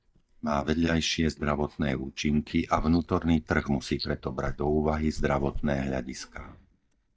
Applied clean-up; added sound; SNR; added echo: neural mask model DeepFilterNet 3.